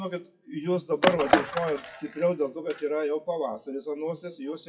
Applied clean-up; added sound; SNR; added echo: classical method WPE with log-MMSE.